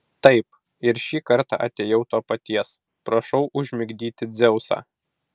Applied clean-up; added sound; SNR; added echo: none; none; none; none.